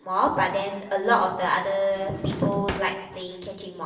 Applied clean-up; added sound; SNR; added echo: none; Drawer open or close; 12 dB; reverberation time 1.0 s.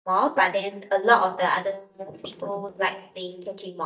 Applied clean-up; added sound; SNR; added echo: neural mask model DeepFilterNet 3.